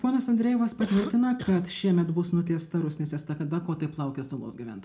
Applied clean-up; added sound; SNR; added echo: none; Cough; 13 dB; reverberation time 0.3 s.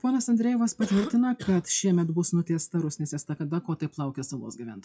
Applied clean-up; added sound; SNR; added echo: classical method WPE with log-MMSE.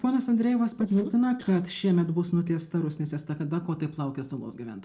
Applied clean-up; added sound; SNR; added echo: neural separator model SepFormer DNS4.